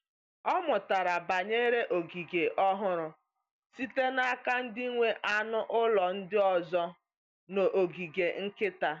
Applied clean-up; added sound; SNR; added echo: none; none; none; none.